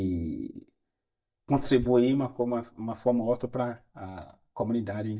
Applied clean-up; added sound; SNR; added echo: neural mask model DeepFilterNet 3.